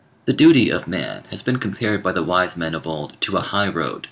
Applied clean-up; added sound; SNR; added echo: none; none; none; none.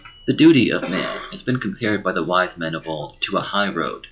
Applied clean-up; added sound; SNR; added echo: classical method log-MMSE.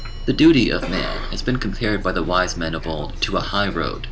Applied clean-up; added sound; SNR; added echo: none; Bus; 7 dB; none.